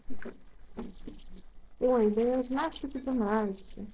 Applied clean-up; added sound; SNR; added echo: neural separator model SepFormer DNS4.